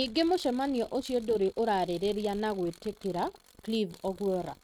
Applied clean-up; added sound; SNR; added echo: neural mask model RNNoise.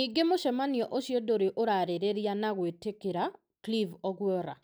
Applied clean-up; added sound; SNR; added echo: none; none; none; none.